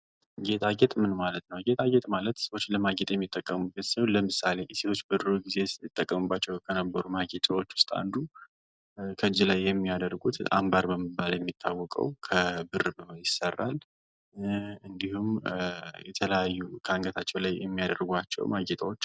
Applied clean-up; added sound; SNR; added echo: none; none; none; none.